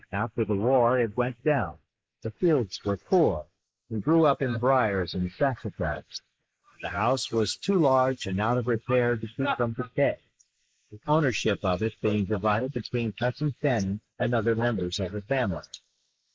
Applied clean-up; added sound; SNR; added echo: neural mask model Resemble Enhance denoiser.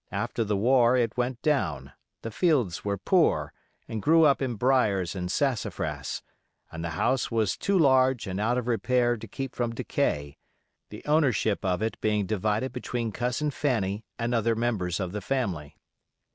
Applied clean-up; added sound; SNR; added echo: none; none; none; none.